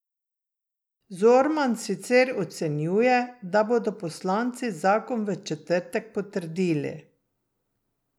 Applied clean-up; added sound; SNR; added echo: none; none; none; none.